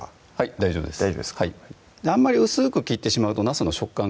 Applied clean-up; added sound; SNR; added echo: none; none; none; none.